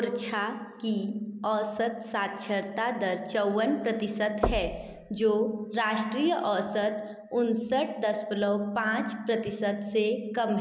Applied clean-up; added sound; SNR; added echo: none; Knock / Wood; 7 dB; none.